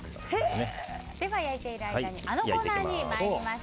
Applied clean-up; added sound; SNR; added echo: none; none; none; none.